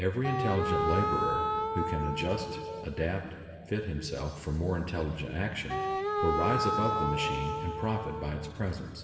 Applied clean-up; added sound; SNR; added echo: none; Wind instrument, woodwind instrument; 0 dB; reverberation time 2.5 s.